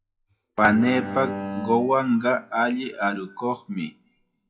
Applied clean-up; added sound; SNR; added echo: classical method WPE with log-MMSE.